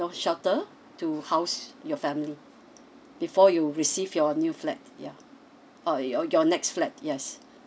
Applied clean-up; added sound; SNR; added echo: none; none; none; none.